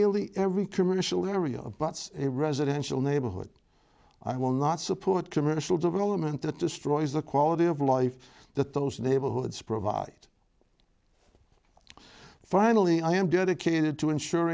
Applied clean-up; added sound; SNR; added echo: none; none; none; none.